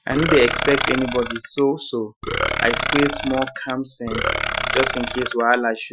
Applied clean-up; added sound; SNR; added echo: classical method Wiener filter.